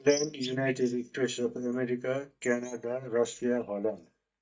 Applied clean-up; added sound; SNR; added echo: neural mask model DeepFilterNet 3.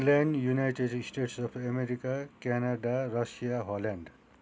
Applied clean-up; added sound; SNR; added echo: none; none; none; none.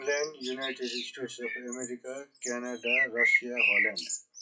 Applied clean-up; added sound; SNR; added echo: classical method WPE with log-MMSE.